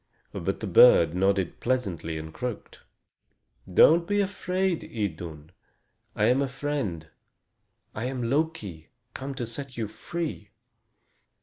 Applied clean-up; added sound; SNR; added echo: neural mask model Resemble Enhance denoiser.